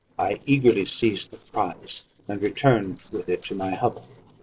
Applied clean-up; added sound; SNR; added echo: neural separator model SepFormer DNS4.